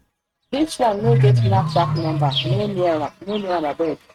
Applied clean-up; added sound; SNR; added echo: neural mask model RNNoise.